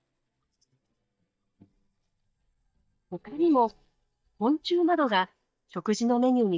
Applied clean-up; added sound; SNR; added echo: neural mask model DeepFilterNet 3.